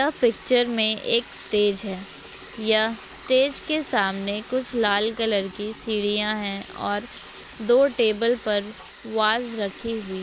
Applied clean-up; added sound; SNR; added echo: none; Domestic sounds, home sounds + Liquid; 17 dB; none.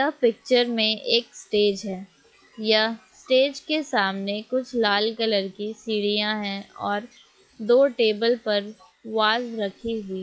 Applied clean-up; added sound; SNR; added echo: classical method log-MMSE.